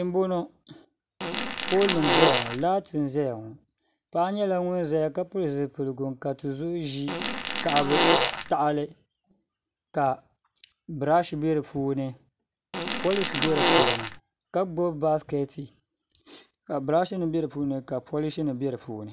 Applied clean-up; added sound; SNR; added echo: none; Fart; -4 dB; none.